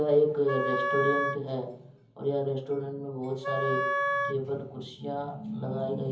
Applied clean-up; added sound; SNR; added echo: none; Wind instrument, woodwind instrument; 1 dB; reverberation time 0.7 s.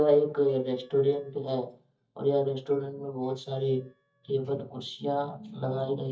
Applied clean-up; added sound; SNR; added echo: neural mask model DeepFilterNet 3.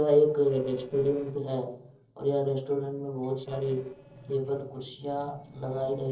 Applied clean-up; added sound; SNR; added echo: neural separator model SepFormer DNS4.